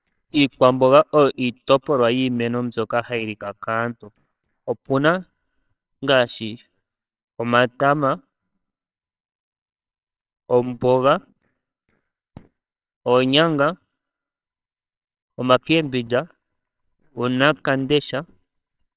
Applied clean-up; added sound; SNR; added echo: neural separator model SepFormer WHAMR!.